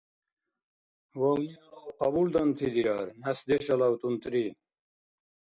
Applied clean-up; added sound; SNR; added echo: none; none; none; none.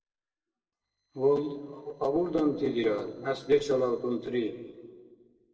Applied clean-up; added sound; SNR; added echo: neural separator model SepFormer DNS4.